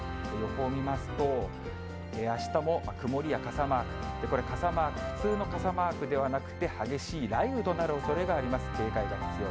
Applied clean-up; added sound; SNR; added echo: none; Organ; 9 dB; none.